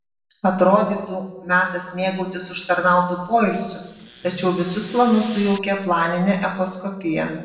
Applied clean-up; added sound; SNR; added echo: neural separator model SepFormer DNS4.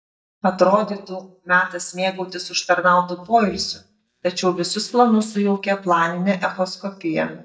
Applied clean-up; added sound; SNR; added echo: neural mask model DeepFilterNet 3.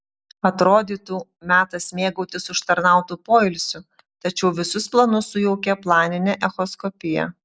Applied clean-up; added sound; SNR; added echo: none; none; none; none.